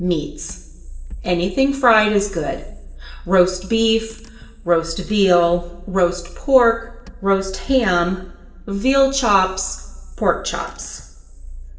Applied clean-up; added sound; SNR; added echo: none; Engine / Car; 14 dB; reverberation time 1.0 s.